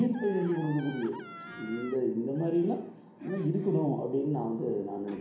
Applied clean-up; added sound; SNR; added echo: none; Gasp; 18 dB; reverberation time 0.6 s.